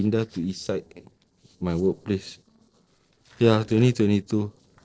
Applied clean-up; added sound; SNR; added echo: neural separator model SepFormer DNS4.